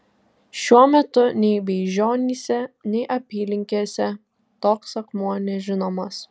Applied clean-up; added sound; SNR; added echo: none; none; none; none.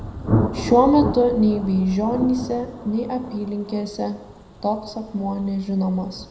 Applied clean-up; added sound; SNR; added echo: none; Thunder; 7 dB; reverberation time 0.7 s.